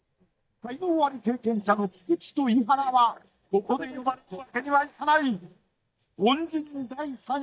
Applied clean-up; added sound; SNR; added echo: neural mask model DeepFilterNet 3.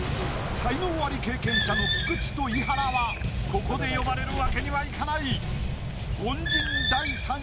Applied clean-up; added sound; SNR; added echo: none; Bird; 4 dB; none.